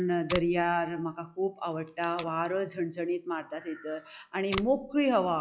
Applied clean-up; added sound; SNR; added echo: classical method log-MMSE.